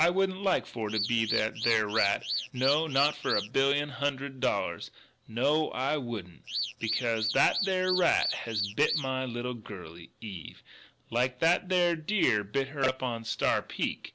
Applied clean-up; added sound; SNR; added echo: none; Alarm / Car; 4 dB; none.